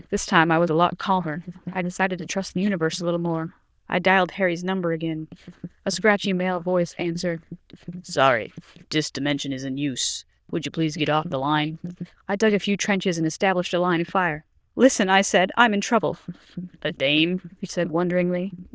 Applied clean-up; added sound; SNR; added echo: neural diffusion model UNIVERSE++.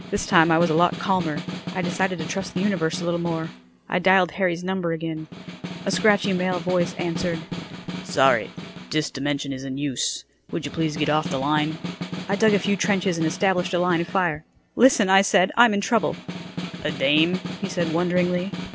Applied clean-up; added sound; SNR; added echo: none; Snare drum; 10 dB; none.